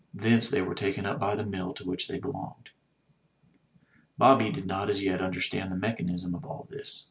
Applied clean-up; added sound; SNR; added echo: none; none; none; none.